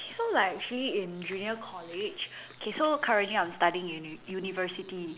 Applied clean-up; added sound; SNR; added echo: none; none; none; none.